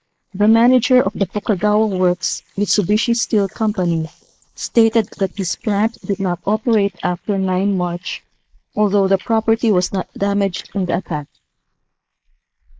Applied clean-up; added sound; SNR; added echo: neural mask model Resemble Enhance denoiser.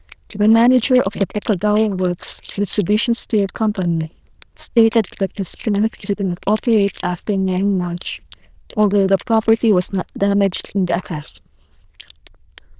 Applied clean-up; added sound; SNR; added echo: neural diffusion model UNIVERSE++.